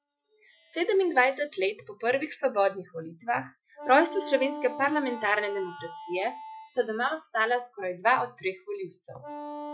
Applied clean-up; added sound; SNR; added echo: classical method Wiener filter.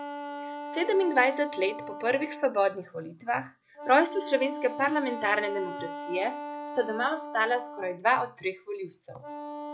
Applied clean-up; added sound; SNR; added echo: none; Wind instrument, woodwind instrument; 10 dB; none.